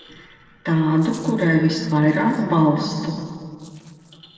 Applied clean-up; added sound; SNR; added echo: neural separator model SepFormer DNS4.